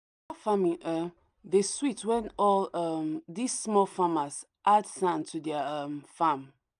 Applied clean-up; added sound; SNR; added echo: none; none; none; none.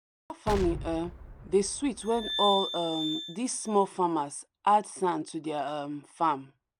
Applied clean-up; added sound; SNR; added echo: none; Explosion + Glass; 7 dB; none.